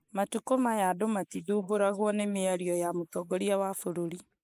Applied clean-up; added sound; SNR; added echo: neural mask model Resemble Enhance denoiser.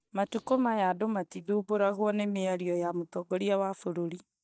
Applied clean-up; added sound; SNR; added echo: neural mask model DeepFilterNet 3.